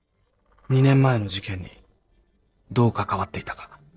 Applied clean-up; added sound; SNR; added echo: neural separator model SepFormer DNS4.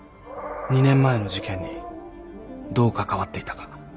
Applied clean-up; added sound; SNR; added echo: none; Animal; 14 dB; none.